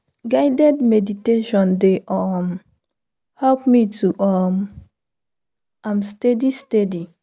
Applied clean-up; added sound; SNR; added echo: none; none; none; none.